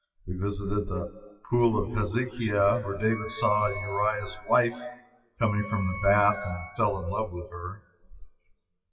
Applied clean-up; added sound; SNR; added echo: classical method WPE with log-MMSE.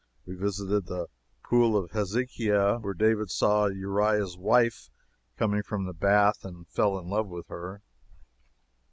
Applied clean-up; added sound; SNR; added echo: none; none; none; none.